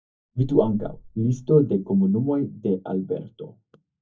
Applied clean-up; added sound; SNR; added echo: neural mask model DeepFilterNet 3.